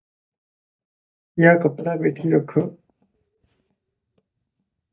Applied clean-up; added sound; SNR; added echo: neural mask model DeepFilterNet 3.